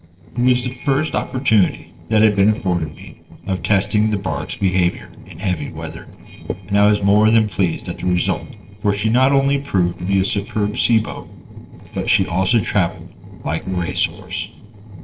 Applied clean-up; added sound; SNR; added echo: neural separator model SepFormer DNS4.